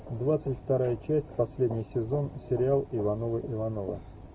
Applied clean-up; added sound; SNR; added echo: none; none; none; none.